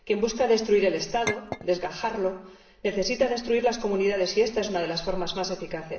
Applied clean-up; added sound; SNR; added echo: none; Chink, clink; 10 dB; reverberation time 0.8 s.